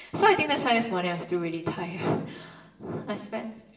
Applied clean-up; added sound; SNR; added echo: none; none; none; reverberation time 1.0 s.